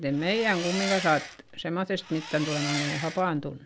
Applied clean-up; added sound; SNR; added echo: none; Engine; 8 dB; none.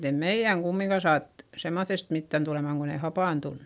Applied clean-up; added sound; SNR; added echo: none; none; none; none.